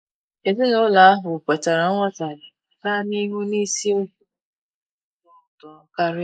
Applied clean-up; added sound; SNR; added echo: neural mask model Resemble Enhance denoiser.